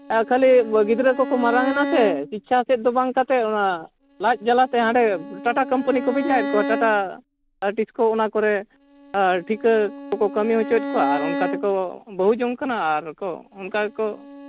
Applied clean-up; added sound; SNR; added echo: none; Bowed string instrument; 11 dB; none.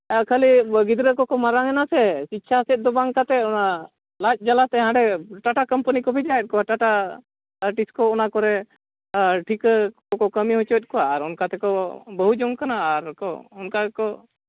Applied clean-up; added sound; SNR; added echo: none; none; none; none.